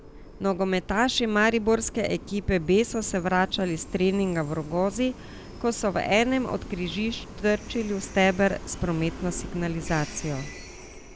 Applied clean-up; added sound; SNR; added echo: none; Train; 14 dB; none.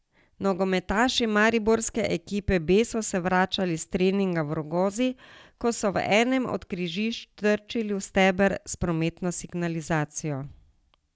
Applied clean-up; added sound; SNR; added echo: none; none; none; none.